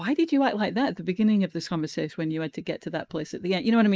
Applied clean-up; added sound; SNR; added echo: neural mask model Resemble Enhance denoiser.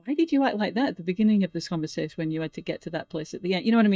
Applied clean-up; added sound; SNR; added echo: neural mask model DeepFilterNet 3.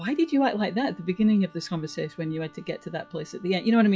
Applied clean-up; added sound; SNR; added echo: classical method log-MMSE.